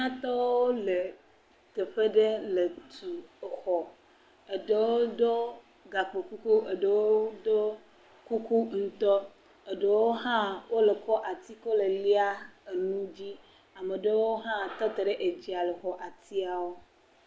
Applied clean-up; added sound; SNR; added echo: none; none; none; none.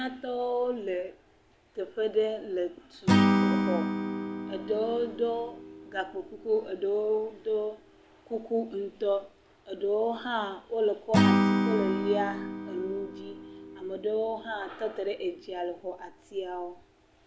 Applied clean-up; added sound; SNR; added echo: none; Acoustic guitar / Strum; 0 dB; none.